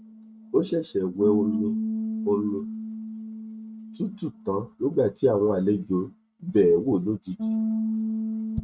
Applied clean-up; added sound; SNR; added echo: neural mask model RNNoise.